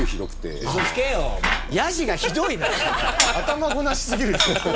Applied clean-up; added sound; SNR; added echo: none; Purr + Bicycle; 3 dB; none.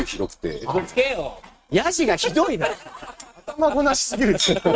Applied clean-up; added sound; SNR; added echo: neural mask model RNNoise.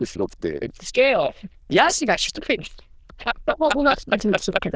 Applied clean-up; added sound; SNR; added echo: neural diffusion model UNIVERSE++.